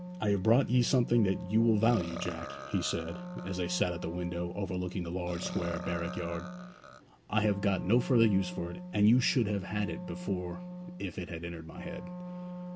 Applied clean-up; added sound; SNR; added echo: none; Wind instrument, woodwind instrument + Burping, eructation; 10 dB; none.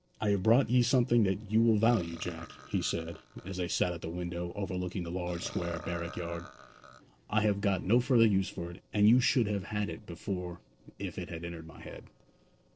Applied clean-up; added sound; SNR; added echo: neural separator model SepFormer DNS4.